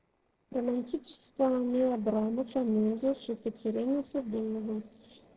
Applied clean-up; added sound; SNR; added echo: neural separator model SepFormer DNS4.